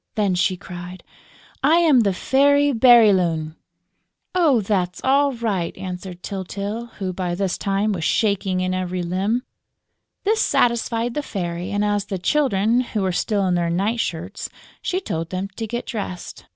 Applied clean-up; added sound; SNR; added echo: none; none; none; none.